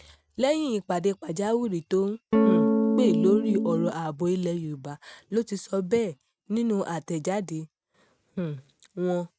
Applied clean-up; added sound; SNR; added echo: neural mask model RNNoise.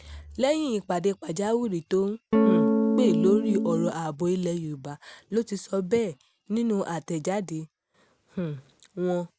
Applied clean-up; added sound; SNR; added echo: none; Electric guitar / Strum; -5 dB; none.